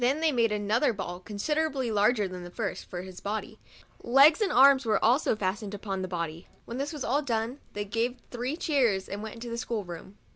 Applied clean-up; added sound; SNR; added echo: none; none; none; none.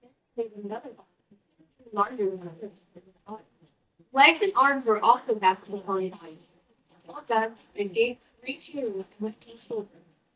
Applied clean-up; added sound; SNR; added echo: neural mask model DeepFilterNet 3.